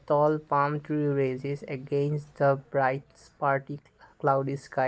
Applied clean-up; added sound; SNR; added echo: none; none; none; none.